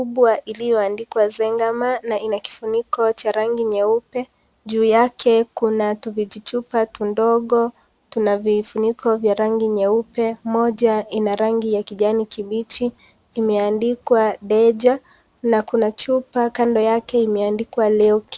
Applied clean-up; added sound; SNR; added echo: none; none; none; none.